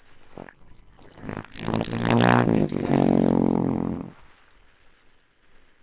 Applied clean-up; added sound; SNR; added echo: neural separator model SepFormer WHAMR!.